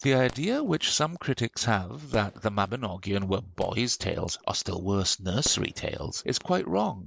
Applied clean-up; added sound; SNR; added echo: neural separator model SepFormer DNS4.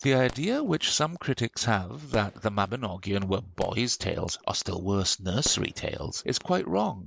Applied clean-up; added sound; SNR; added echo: none; Fireworks; 19 dB; none.